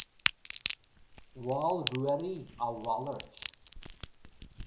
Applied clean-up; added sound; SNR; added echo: none; Crack; 2 dB; none.